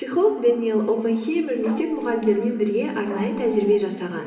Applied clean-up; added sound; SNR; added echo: none; Dog; 13 dB; reverberation time 2.3 s.